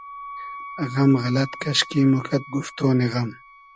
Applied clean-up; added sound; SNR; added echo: none; Wind instrument, woodwind instrument; 16 dB; none.